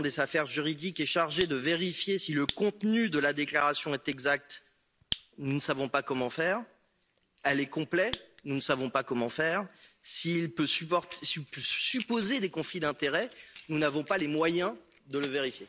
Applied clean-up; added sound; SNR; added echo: none; Fire; 18 dB; none.